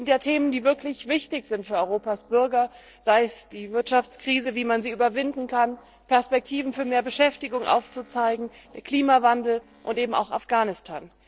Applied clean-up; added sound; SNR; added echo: neural separator model SepFormer DNS4.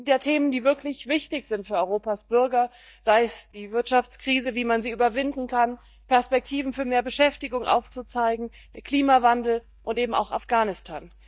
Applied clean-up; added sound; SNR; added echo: neural mask model DeepFilterNet 3.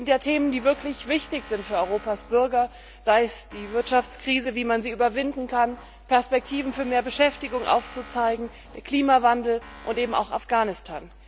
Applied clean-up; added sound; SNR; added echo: none; Tools; 20 dB; none.